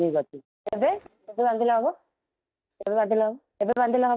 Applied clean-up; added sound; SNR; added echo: neural mask model DeepFilterNet 3.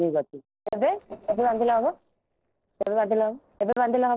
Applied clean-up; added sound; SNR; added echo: neural separator model SepFormer DNS4.